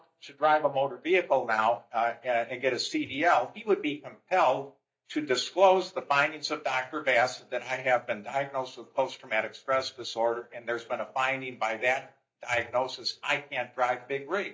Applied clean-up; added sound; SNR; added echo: neural mask model DeepFilterNet 3.